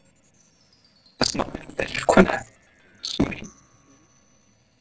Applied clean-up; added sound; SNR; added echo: neural separator model SepFormer DNS4.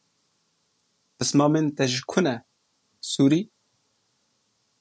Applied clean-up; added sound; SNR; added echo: none; none; none; none.